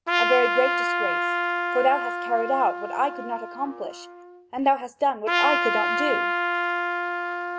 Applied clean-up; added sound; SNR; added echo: none; Trumpet; 0 dB; none.